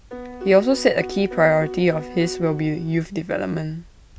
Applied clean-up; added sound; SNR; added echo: none; Piano; 12 dB; none.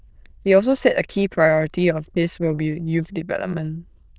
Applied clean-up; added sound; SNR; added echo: neural diffusion model UNIVERSE++.